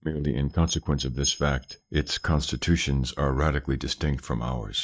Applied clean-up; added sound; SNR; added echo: neural mask model DeepFilterNet 3.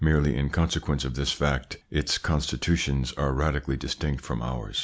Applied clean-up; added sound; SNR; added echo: none; none; none; none.